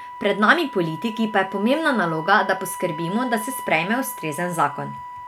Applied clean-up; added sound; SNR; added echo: none; Wind instrument, woodwind instrument; 12 dB; none.